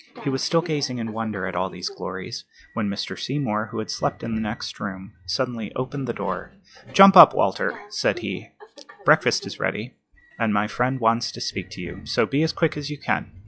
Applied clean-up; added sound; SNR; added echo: classical method log-MMSE.